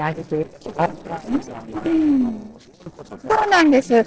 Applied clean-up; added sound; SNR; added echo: neural separator model SepFormer DNS4.